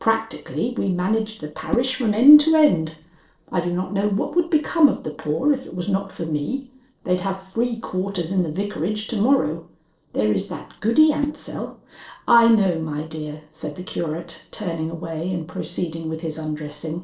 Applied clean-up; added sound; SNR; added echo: neural separator model SepFormer DNS4.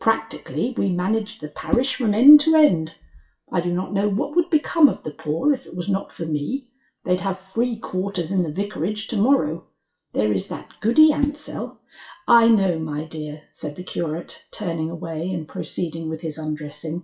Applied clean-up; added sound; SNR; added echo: classical method WPE with log-MMSE.